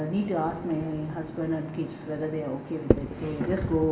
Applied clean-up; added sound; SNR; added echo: none; none; none; reverberation time 1.8 s.